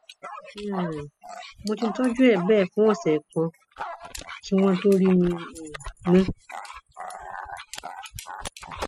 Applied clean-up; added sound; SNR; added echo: classical method spectral subtraction.